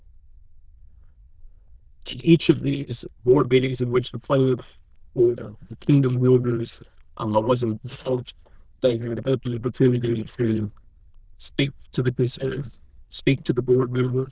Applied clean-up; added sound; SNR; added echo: neural diffusion model UNIVERSE++.